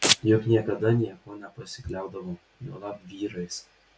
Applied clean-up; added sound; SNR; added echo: none; Domestic sounds, home sounds; -3 dB; none.